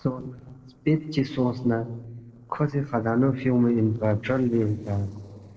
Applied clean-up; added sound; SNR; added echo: neural separator model SepFormer DNS4.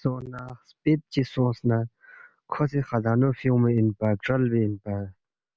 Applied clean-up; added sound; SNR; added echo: none; none; none; none.